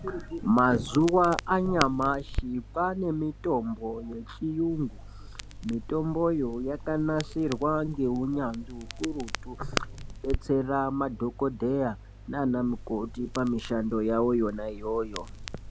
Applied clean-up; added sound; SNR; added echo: none; Crackle; 10 dB; none.